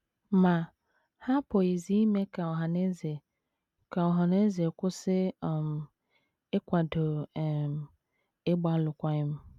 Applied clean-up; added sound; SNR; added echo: none; none; none; none.